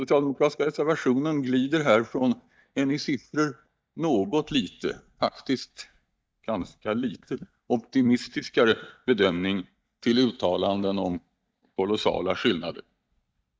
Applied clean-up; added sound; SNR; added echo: neural mask model DeepFilterNet 3.